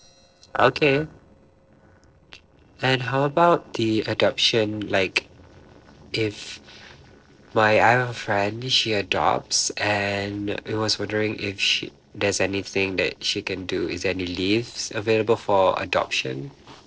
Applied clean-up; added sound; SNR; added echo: neural separator model SepFormer DNS4.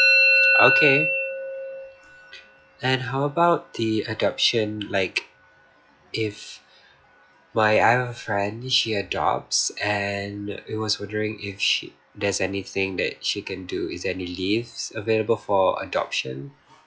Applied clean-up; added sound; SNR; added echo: classical method log-MMSE.